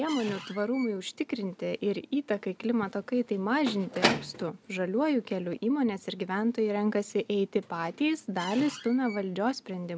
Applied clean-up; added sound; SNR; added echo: none; Squeak / Slam / Wood; 11 dB; none.